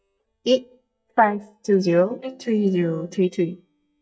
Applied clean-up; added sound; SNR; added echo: neural mask model DeepFilterNet 3.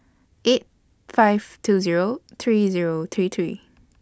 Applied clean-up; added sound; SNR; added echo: none; none; none; none.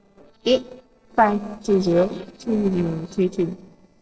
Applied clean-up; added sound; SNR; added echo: neural separator model SepFormer DNS4.